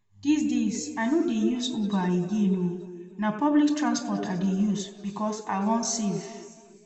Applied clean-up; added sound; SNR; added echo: none; none; none; reverberation time 1.9 s.